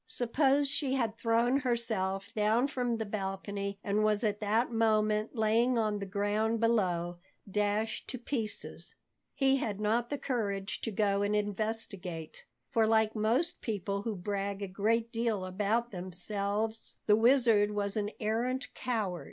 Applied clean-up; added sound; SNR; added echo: neural mask model Resemble Enhance denoiser.